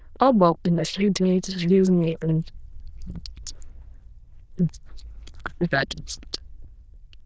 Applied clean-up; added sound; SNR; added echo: neural diffusion model UNIVERSE++.